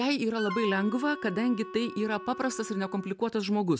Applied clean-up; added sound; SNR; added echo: none; Wind instrument, woodwind instrument; 12 dB; none.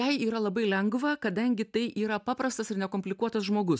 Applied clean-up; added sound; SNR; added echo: none; none; none; none.